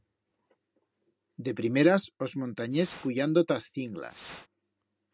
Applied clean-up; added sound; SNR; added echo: none; Fire; 17 dB; none.